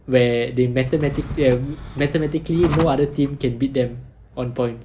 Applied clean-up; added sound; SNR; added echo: none; Drawer open or close; 11 dB; none.